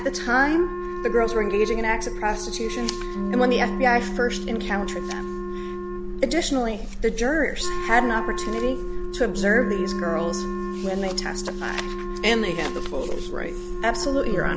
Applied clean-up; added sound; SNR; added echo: none; Wind instrument, woodwind instrument + Bass guitar; 6 dB; none.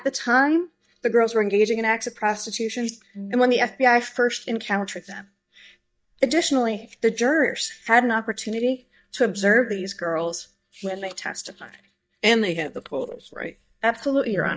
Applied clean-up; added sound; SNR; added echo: neural mask model DeepFilterNet 3.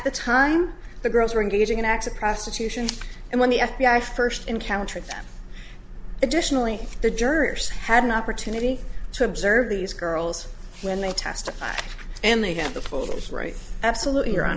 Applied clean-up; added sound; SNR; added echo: none; none; none; none.